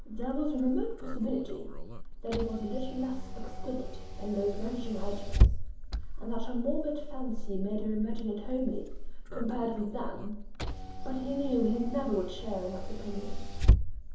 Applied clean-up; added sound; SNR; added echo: none; Engine / Car; -3 dB; reverberation time 2.8 s.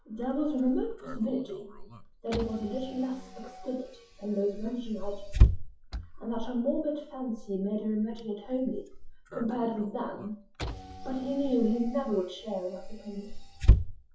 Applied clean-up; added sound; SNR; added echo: classical method WPE with log-MMSE.